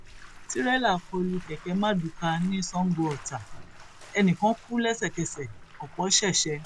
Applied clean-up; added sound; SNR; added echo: none; Bathtub (filling or washing); 16 dB; none.